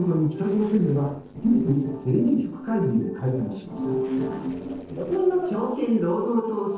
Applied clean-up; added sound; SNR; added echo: neural separator model SepFormer DNS4.